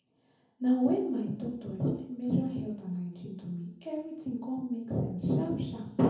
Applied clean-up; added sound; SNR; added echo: none; none; none; reverberation time 0.7 s.